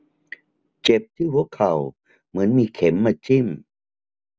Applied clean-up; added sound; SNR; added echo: none; none; none; none.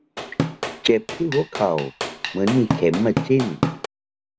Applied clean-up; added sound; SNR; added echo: none; Drum / Drum kit; 5 dB; none.